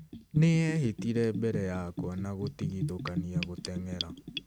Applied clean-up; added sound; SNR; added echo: none; Bathtub (filling or washing) / Gurgling; 6 dB; none.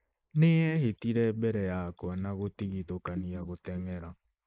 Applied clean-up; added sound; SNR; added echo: neural mask model Resemble Enhance denoiser.